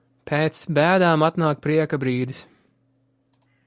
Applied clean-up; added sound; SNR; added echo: none; none; none; none.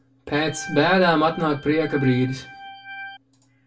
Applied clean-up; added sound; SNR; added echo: none; Organ; 15 dB; reverberation time 0.2 s.